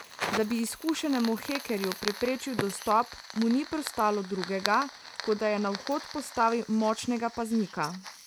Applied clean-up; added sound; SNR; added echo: none; Fire; 10 dB; none.